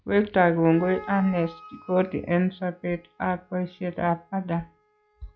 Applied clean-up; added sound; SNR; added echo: classical method log-MMSE.